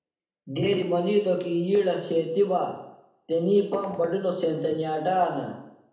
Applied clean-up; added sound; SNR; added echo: none; none; none; reverberation time 0.7 s.